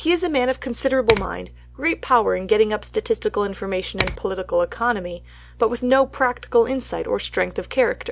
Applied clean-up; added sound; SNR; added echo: none; Finger snapping; 10 dB; none.